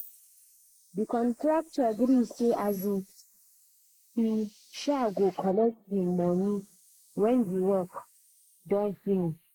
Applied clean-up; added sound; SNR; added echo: neural mask model Resemble Enhance denoiser.